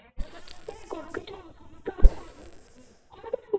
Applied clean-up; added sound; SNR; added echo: neural mask model DeepFilterNet 3.